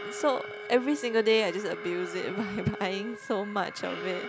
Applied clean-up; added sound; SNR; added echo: none; Bowed string instrument + Alarm; 10 dB; none.